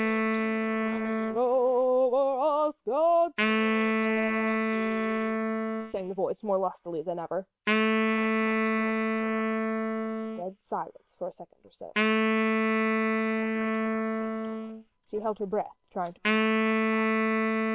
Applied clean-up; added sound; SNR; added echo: neural separator model SepFormer WHAM!.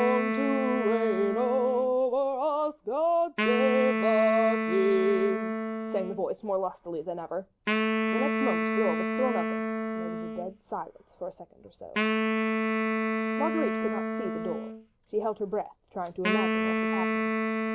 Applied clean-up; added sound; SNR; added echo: none; Wind instrument, woodwind instrument; 0 dB; none.